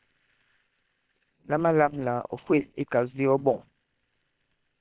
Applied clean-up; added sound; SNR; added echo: neural separator model SepFormer WHAM!.